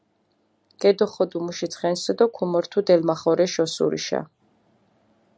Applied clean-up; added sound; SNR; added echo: none; none; none; none.